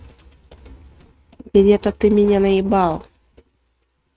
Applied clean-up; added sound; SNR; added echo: neural mask model RNNoise.